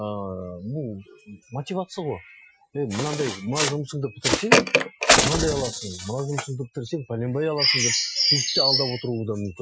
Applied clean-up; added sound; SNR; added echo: classical method Wiener filter.